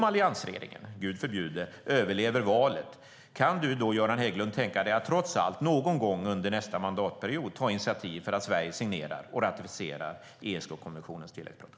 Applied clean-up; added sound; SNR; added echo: none; none; none; none.